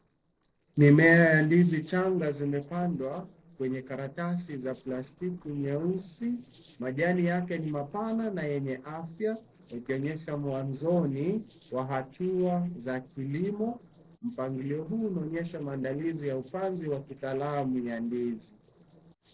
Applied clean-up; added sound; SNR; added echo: neural separator model SepFormer DNS4.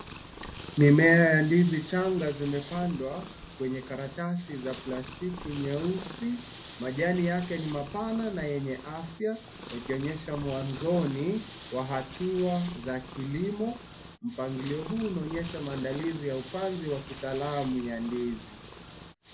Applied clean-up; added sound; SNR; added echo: none; Purr; 15 dB; reverberation time 0.3 s.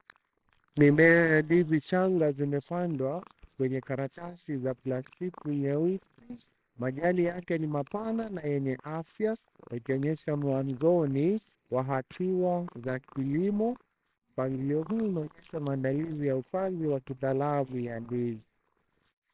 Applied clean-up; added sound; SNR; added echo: neural separator model SepFormer WHAMR!.